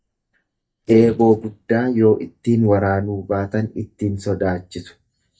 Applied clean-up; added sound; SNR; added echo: neural mask model DeepFilterNet 3.